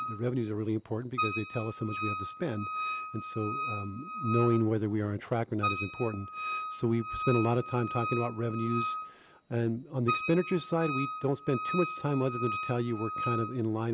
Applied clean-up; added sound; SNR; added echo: none; Wind instrument, woodwind instrument; 6 dB; none.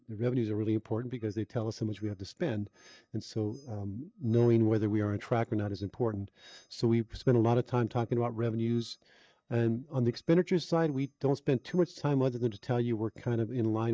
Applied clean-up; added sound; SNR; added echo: neural mask model DeepFilterNet 3.